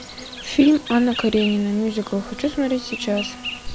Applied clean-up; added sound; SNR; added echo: none; Insect; 12 dB; none.